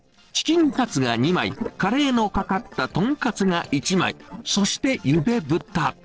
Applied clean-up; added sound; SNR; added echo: neural separator model SepFormer DNS4.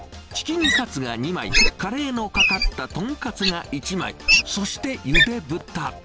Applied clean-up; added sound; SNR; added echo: none; Wild animals; -3 dB; none.